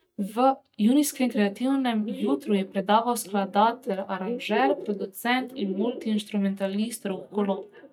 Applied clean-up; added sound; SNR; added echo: neural mask model DeepFilterNet 3.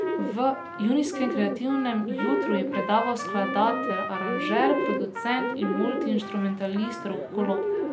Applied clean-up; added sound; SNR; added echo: none; Bird + Trumpet; 2 dB; none.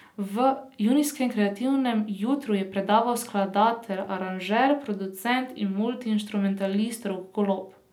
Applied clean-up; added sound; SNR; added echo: none; none; none; none.